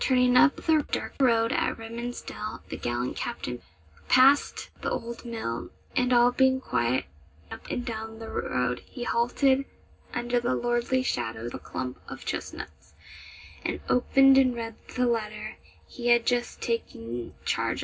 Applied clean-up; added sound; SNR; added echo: none; none; none; reverberation time 0.4 s.